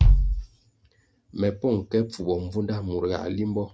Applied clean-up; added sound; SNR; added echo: none; Bass drum; -4 dB; none.